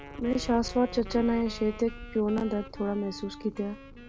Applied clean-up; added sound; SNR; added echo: none; Purr + Wind instrument, woodwind instrument; 13 dB; none.